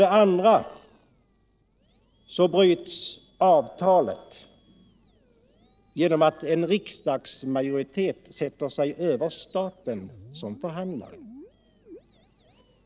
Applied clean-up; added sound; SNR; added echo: neural separator model SepFormer DNS4.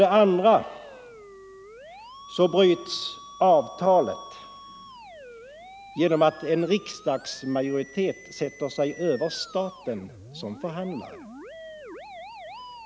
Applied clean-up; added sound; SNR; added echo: none; Musical instrument; 18 dB; none.